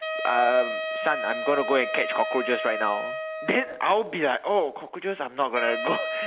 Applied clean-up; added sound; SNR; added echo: none; Wind instrument, woodwind instrument; 6 dB; none.